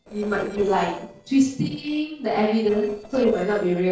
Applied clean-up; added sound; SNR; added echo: neural separator model SepFormer DNS4.